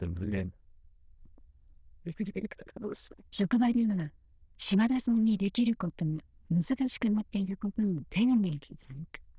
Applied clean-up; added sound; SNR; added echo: neural diffusion model UNIVERSE++.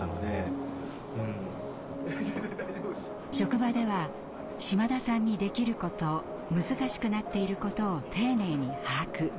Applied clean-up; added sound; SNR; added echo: none; Subway, metro, underground; 11 dB; none.